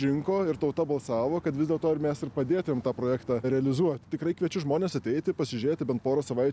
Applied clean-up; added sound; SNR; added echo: none; none; none; none.